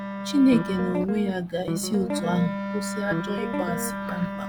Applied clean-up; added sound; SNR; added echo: none; Wind instrument, woodwind instrument + Guitar; 4 dB; none.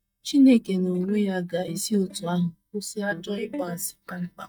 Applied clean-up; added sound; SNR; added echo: neural mask model DeepFilterNet 3.